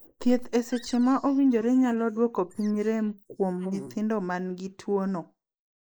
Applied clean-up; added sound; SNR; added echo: neural mask model Resemble Enhance denoiser.